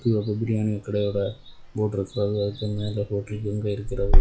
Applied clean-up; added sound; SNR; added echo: classical method log-MMSE.